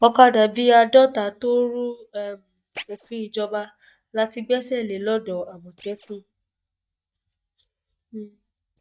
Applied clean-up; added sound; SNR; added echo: neural mask model DeepFilterNet 3.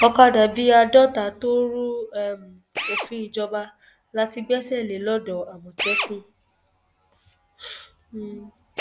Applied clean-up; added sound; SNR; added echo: none; Drill; 12 dB; none.